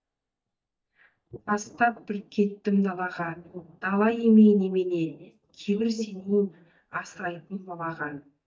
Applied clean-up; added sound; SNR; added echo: neural mask model DeepFilterNet 3.